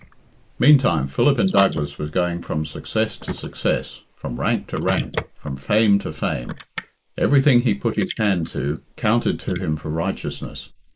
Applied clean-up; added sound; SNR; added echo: neural mask model Resemble Enhance denoiser.